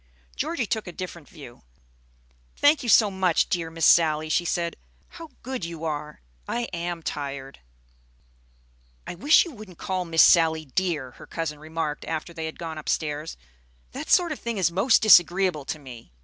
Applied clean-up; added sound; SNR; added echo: none; none; none; none.